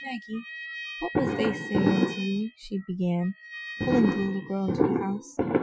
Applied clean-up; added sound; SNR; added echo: classical method Wiener filter.